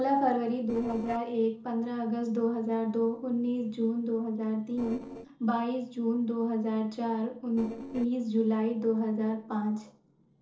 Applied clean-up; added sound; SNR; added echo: neural separator model SepFormer DNS4.